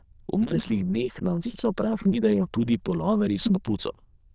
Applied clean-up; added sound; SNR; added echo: neural diffusion model UNIVERSE++.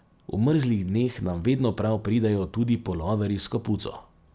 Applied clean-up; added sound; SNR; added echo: none; none; none; none.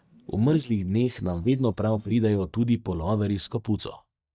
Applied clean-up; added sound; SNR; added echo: neural mask model DeepFilterNet 3.